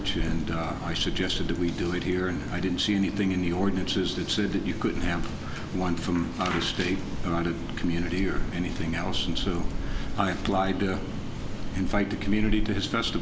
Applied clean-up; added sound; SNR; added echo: none; Train; 3 dB; none.